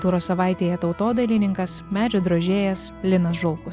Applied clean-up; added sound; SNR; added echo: none; none; none; none.